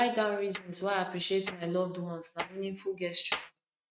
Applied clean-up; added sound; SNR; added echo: neural mask model RNNoise.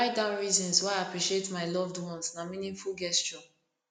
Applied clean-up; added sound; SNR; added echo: none; none; none; none.